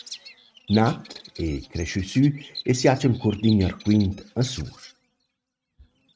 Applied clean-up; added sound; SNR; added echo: neural mask model RNNoise.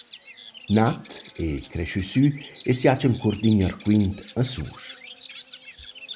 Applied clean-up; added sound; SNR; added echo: none; Bird vocalization, bird call, bird song; 14 dB; none.